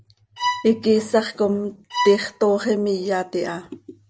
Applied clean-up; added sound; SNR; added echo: none; Bowed string instrument; 7 dB; none.